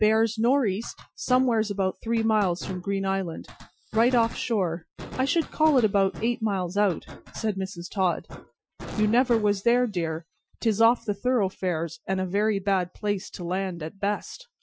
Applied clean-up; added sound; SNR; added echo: classical method Wiener filter.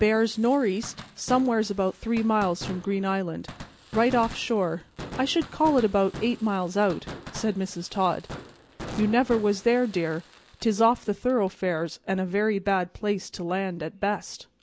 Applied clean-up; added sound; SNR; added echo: none; Fireworks; 17 dB; none.